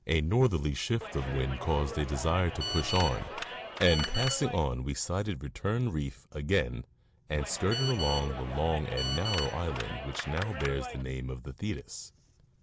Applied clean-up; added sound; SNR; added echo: none; Telephone + Clapping; 6 dB; none.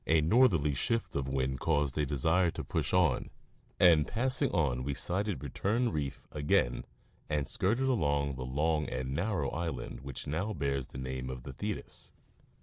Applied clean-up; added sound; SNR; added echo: none; none; none; none.